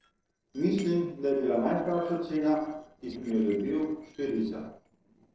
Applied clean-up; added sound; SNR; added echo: neural separator model SepFormer DNS4.